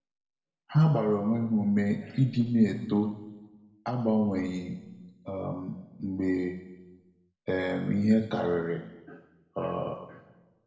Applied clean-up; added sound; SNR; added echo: none; none; none; reverberation time 1.0 s.